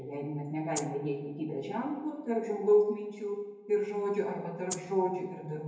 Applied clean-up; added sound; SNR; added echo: none; Rattle (instrument); 10 dB; reverberation time 0.9 s.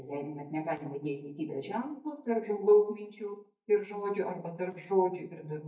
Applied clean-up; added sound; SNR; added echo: neural mask model DeepFilterNet 3.